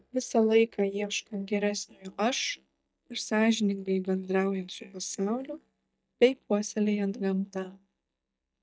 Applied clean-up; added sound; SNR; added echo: neural mask model DeepFilterNet 3.